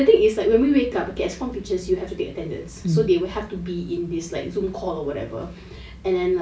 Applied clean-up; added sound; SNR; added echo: none; none; none; none.